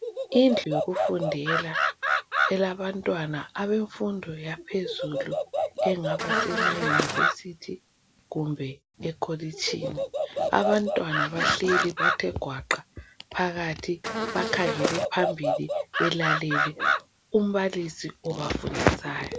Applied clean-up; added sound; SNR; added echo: none; Animal + Buzz; 1 dB; none.